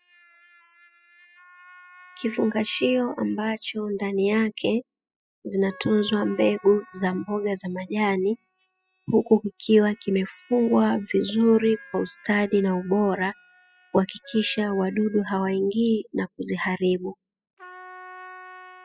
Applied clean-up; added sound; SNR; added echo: classical method spectral subtraction.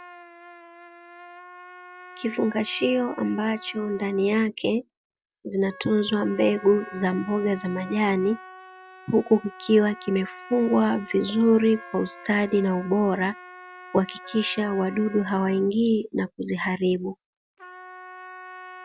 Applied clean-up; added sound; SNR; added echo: none; Wind instrument, woodwind instrument + Trumpet; 19 dB; none.